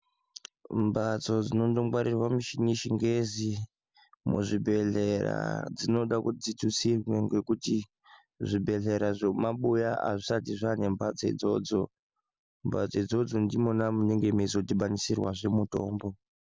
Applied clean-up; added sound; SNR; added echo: none; none; none; none.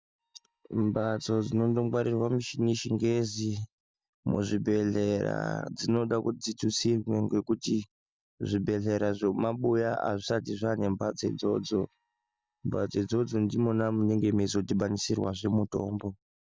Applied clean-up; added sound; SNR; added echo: neural mask model DeepFilterNet 3.